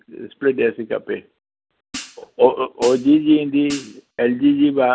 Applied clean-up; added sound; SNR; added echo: none; Hi-hat; 18 dB; none.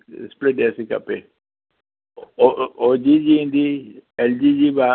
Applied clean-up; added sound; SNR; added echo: none; none; none; none.